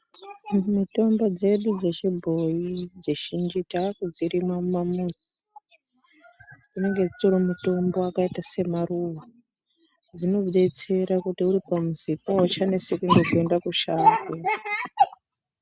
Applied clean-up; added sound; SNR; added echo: none; none; none; none.